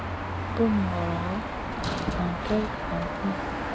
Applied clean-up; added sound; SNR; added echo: none; Car passing by / Traffic noise, roadway noise / Engine; 0 dB; none.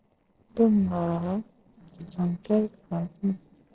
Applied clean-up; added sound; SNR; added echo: neural separator model SepFormer DNS4.